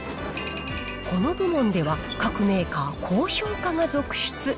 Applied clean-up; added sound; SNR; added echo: none; Sliding door; 15 dB; none.